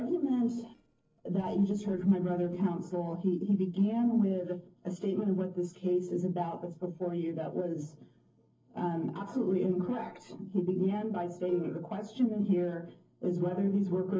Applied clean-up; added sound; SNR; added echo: neural separator model SepFormer DNS4.